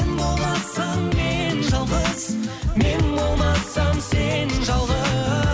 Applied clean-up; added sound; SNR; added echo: none; none; none; none.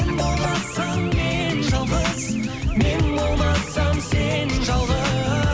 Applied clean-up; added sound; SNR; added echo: none; Race car, auto racing / Alarm; 11 dB; none.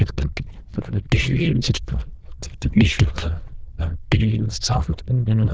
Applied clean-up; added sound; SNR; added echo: neural diffusion model UNIVERSE++.